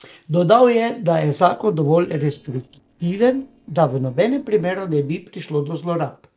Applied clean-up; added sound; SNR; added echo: neural separator model SepFormer DNS4.